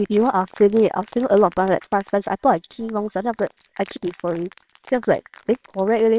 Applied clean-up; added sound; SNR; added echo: neural separator model SepFormer WHAMR!.